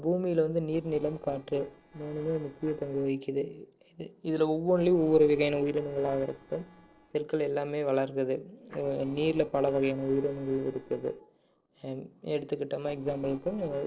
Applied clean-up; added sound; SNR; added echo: neural separator model SepFormer DNS4.